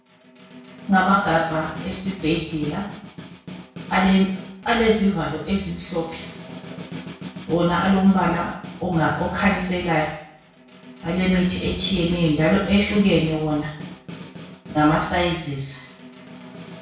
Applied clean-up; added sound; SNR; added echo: none; Snare drum; 16 dB; reverberation time 0.6 s.